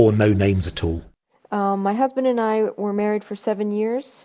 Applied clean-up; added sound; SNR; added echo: none; none; none; none.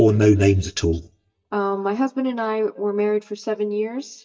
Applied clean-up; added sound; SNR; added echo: neural mask model DeepFilterNet 3.